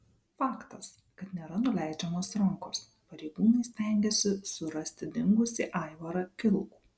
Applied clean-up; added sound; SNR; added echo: none; none; none; none.